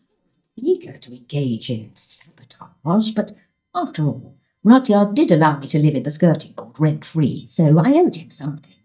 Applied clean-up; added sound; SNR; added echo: neural mask model DeepFilterNet 3.